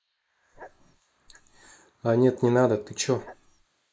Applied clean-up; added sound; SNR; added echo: neural mask model Resemble Enhance denoiser.